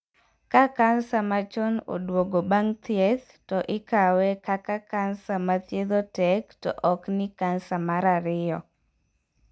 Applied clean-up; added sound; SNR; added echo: none; none; none; none.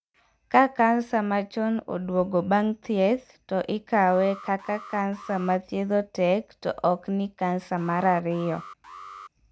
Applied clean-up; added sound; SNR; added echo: none; Alarm; 18 dB; none.